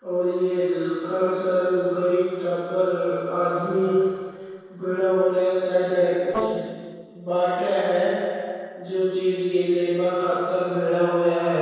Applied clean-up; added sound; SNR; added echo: neural separator model SepFormer DNS4.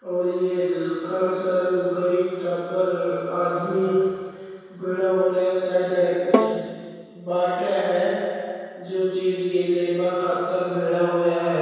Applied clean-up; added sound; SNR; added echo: none; Bowed string instrument; 4 dB; reverberation time 2.2 s.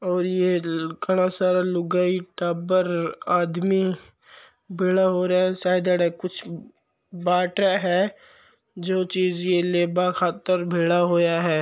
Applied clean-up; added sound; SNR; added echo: none; none; none; none.